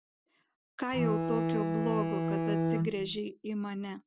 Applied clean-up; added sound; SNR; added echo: none; Bowed string instrument; -5 dB; none.